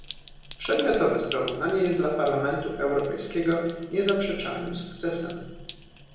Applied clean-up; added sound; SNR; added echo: none; Sink (filling or washing); 12 dB; reverberation time 0.9 s.